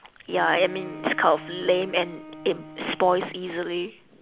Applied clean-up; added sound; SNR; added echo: none; Bowed string instrument; 16 dB; none.